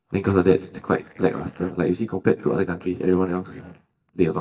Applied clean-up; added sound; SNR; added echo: neural mask model DeepFilterNet 3.